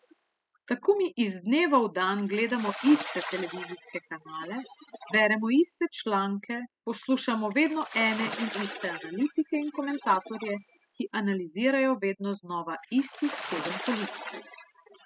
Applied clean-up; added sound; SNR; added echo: classical method spectral subtraction.